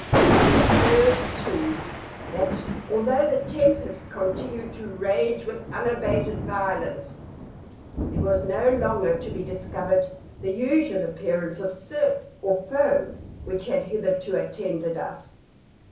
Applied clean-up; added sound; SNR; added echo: none; Thunder; 3 dB; reverberation time 0.6 s.